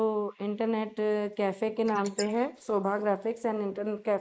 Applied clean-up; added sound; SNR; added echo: neural mask model Resemble Enhance denoiser.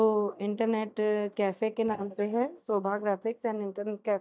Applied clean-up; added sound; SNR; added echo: neural mask model DeepFilterNet 3.